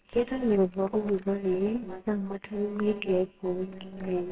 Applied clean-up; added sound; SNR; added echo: neural separator model SepFormer WHAMR!.